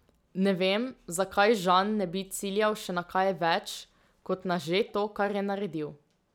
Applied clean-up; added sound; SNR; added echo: none; none; none; none.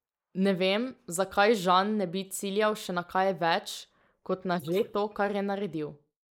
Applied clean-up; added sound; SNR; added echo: neural mask model Resemble Enhance denoiser.